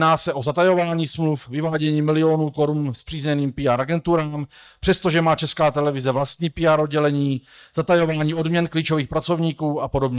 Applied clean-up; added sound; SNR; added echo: neural mask model DeepFilterNet 3.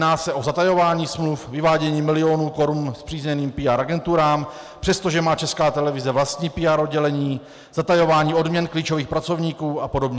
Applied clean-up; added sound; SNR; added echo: none; none; none; none.